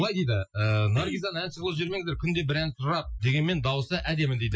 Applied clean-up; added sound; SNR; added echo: classical method Wiener filter.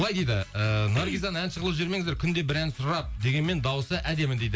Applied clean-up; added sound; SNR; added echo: none; none; none; none.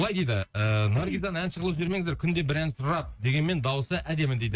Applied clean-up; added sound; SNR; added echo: neural mask model RNNoise.